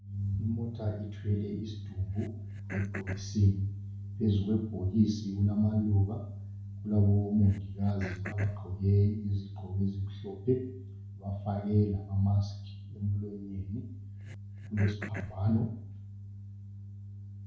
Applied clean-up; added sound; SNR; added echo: none; Cough; 14 dB; reverberation time 0.6 s.